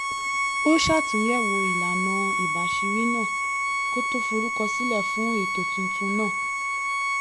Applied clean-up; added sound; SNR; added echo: none; Bowed string instrument; -3 dB; none.